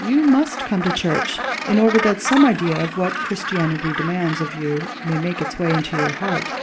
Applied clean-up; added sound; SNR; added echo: none; Gull, seagull; 6 dB; reverberation time 1.6 s.